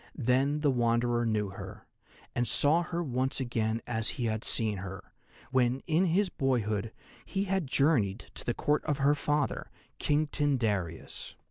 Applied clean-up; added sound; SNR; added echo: none; none; none; none.